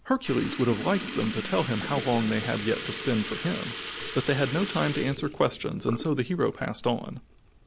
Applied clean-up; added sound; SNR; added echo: none; Sink (filling or washing) / Liquid; 9 dB; none.